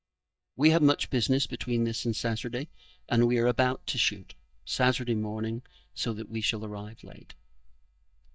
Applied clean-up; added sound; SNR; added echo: neural mask model DeepFilterNet 3.